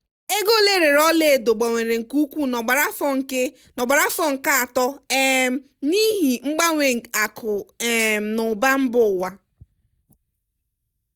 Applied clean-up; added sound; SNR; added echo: neural mask model DeepFilterNet 3.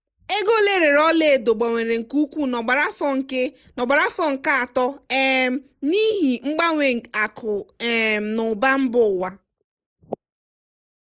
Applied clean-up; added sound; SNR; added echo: neural mask model Resemble Enhance denoiser.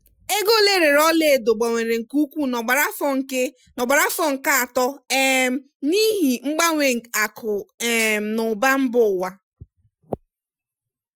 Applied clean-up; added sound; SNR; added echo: classical method Wiener filter.